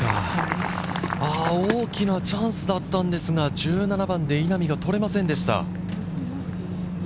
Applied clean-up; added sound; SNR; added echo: none; none; none; none.